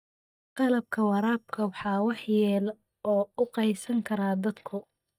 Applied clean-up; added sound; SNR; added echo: neural mask model DeepFilterNet 3.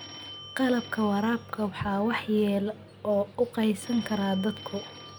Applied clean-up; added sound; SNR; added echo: none; Telephone; 18 dB; none.